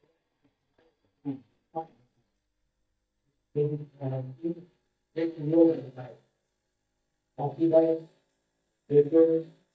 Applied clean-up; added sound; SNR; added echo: neural mask model DeepFilterNet 3.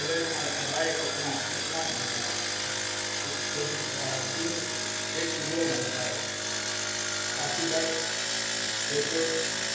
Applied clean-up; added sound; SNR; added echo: none; Engine; -4 dB; reverberation time 0.8 s.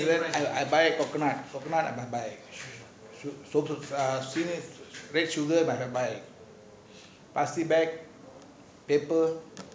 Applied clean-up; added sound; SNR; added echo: none; none; none; none.